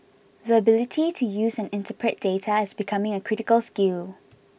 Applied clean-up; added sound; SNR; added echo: none; none; none; none.